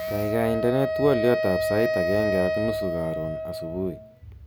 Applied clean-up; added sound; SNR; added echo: none; Wind instrument, woodwind instrument; 1 dB; none.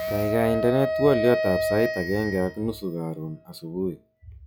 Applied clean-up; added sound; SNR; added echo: classical method log-MMSE.